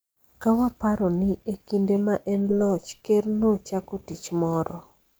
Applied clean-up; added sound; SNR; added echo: neural mask model Resemble Enhance denoiser.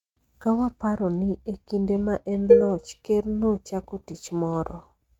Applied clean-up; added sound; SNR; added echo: neural mask model RNNoise.